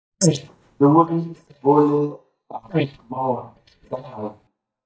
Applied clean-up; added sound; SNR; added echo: neural mask model DeepFilterNet 3.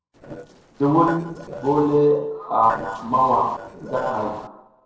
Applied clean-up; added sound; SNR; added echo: neural separator model SepFormer DNS4.